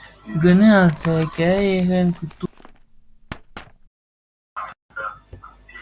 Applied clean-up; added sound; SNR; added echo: none; Tap; 19 dB; none.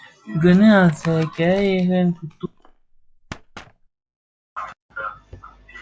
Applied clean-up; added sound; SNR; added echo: classical method log-MMSE.